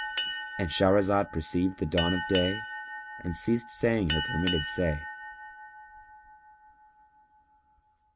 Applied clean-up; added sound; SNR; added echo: none; Boat, Water vehicle; 7 dB; none.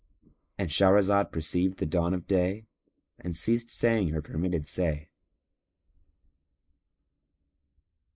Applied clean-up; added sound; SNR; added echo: neural mask model Resemble Enhance denoiser.